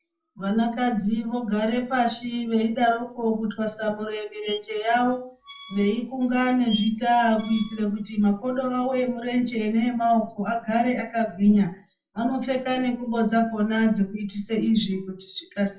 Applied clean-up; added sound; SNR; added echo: none; Squeak; 17 dB; reverberation time 0.3 s.